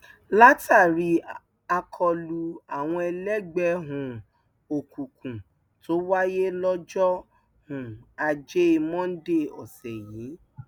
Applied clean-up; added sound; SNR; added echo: none; none; none; none.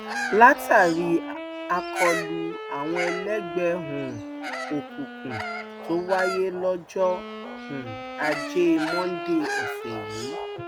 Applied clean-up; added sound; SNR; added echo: none; Bird vocalization, bird call, bird song + Wind instrument, woodwind instrument; 7 dB; none.